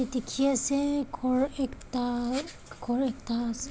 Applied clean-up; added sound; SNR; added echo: none; none; none; none.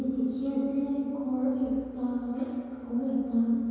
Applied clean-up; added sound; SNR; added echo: none; none; none; reverberation time 2.2 s.